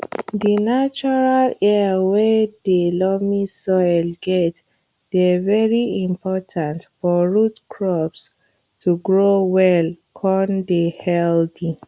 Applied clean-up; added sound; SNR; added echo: none; none; none; none.